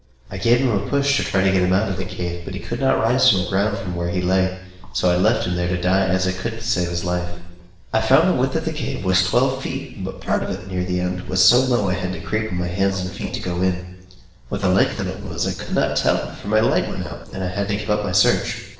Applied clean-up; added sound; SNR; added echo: neural separator model SepFormer DNS4.